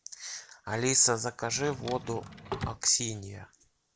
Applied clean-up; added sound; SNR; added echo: none; Drawer open or close; 10 dB; none.